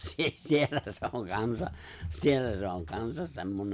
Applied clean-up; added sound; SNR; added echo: none; none; none; none.